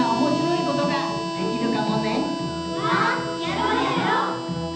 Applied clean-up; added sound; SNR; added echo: none; Harmonica; 5 dB; reverberation time 0.9 s.